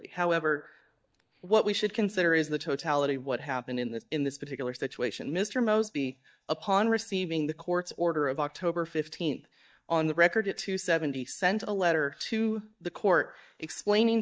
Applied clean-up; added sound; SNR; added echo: neural mask model DeepFilterNet 3.